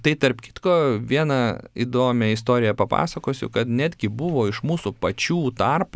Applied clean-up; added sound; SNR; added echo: none; none; none; none.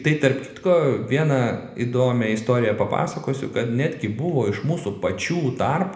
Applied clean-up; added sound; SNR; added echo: none; none; none; reverberation time 0.7 s.